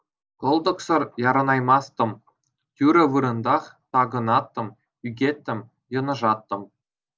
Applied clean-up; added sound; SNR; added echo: none; none; none; none.